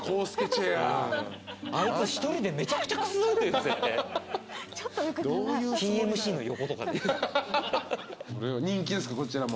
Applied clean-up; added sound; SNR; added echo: none; none; none; none.